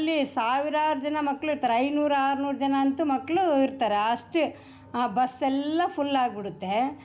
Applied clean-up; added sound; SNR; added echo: none; none; none; none.